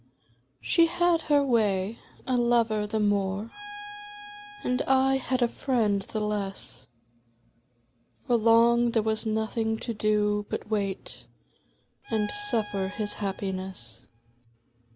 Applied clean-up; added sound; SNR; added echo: none; Bowed string instrument; 16 dB; none.